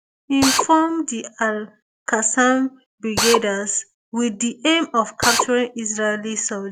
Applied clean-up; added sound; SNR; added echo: none; Drill; 2 dB; none.